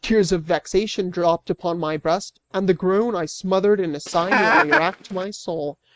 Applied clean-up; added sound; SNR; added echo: neural mask model RNNoise.